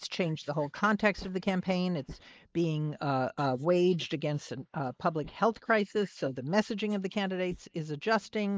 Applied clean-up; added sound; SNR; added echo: neural mask model Resemble Enhance denoiser.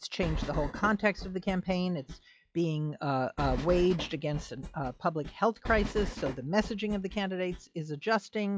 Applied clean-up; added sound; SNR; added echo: classical method log-MMSE.